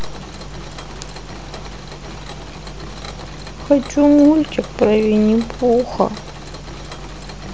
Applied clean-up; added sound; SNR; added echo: none; Mechanisms; 17 dB; none.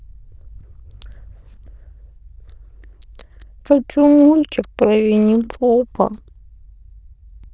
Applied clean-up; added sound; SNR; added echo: neural diffusion model UNIVERSE++.